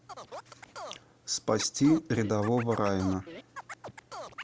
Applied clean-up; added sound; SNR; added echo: none; Scratching (performance technique); 14 dB; none.